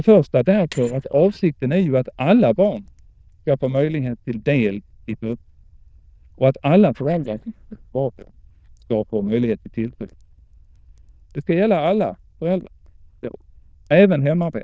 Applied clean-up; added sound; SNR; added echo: neural diffusion model UNIVERSE++.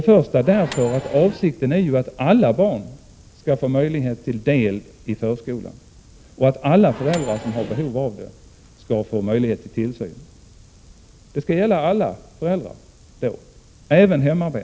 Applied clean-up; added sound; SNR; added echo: none; Microwave oven; 13 dB; none.